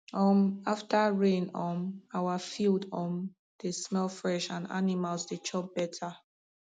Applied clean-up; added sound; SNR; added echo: none; none; none; none.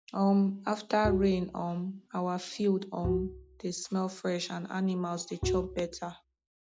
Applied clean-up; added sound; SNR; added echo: none; Bowed string instrument; 5 dB; none.